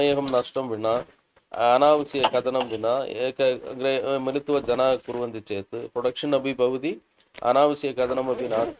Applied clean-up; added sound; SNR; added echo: neural mask model RNNoise.